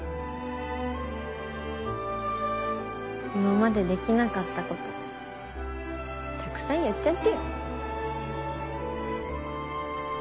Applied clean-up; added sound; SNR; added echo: none; Piano; 18 dB; none.